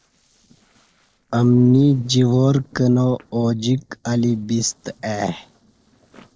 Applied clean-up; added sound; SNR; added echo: neural separator model SepFormer DNS4.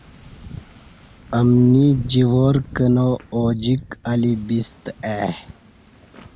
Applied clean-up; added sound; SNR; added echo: none; Wind / Ocean; 18 dB; none.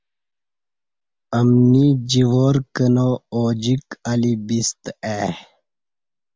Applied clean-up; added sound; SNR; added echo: none; none; none; none.